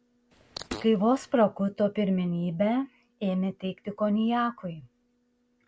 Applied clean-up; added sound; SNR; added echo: none; Fart; 14 dB; none.